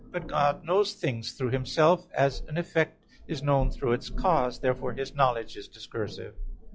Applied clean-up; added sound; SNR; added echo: classical method log-MMSE.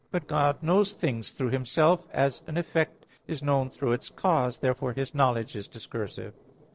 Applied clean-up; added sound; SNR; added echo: neural separator model SepFormer DNS4.